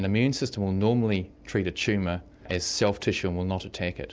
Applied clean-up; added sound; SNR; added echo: none; none; none; none.